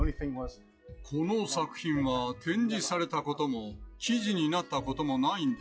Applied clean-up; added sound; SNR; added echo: classical method log-MMSE.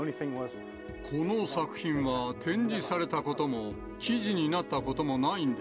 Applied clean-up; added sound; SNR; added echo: none; none; none; none.